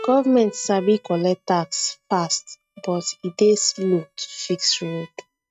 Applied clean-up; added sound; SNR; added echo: neural mask model RNNoise.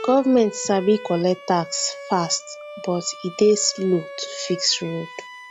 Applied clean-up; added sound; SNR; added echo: none; Bowed string instrument; 15 dB; none.